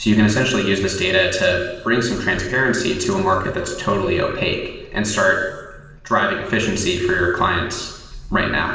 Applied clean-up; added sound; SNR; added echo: none; none; none; reverberation time 1.1 s.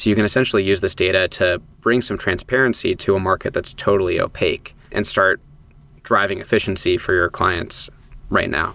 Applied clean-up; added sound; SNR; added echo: none; none; none; none.